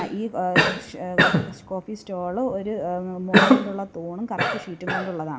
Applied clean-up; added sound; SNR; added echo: none; Cough; -5 dB; none.